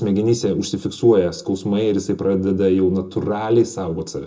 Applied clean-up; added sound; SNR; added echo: none; none; none; reverberation time 0.2 s.